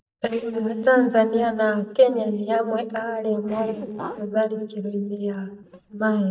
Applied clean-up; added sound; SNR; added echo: neural mask model DeepFilterNet 3.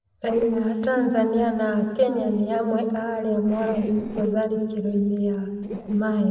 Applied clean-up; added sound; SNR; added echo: neural separator model SepFormer DNS4.